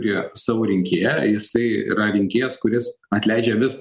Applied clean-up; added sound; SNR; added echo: none; none; none; none.